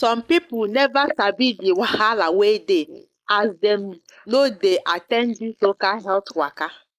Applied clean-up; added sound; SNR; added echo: neural mask model Resemble Enhance denoiser.